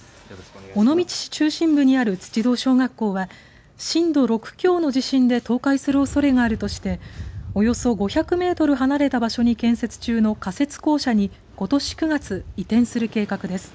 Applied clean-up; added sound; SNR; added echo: none; none; none; none.